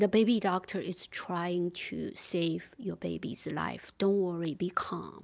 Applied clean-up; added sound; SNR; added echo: none; none; none; none.